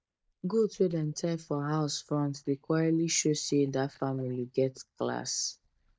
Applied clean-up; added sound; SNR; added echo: neural mask model DeepFilterNet 3.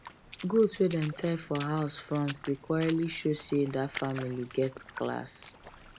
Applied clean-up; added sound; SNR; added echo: none; Water / Splash, splatter; 15 dB; none.